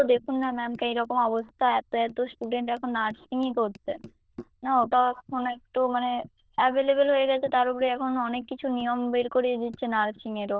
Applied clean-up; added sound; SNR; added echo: neural diffusion model UNIVERSE++.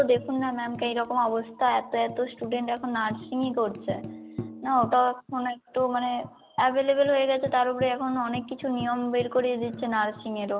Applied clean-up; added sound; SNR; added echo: none; Tambourine; 16 dB; none.